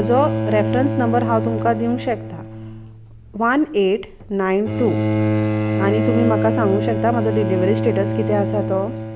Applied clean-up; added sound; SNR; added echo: none; Bowed string instrument; 1 dB; none.